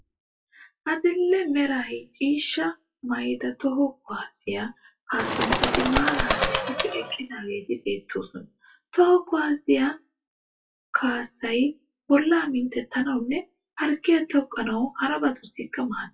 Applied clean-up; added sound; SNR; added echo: classical method WPE with log-MMSE.